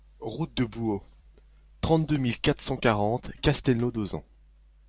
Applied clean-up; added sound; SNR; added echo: none; none; none; none.